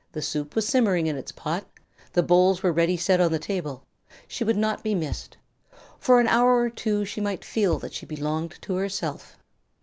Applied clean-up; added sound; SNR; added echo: none; Bass drum; 17 dB; none.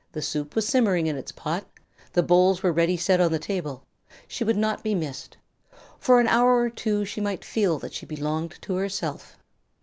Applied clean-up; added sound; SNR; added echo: none; none; none; none.